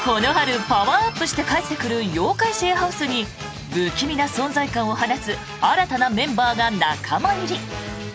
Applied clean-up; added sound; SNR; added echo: none; none; none; none.